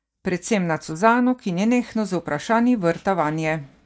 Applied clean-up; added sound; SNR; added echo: neural mask model DeepFilterNet 3.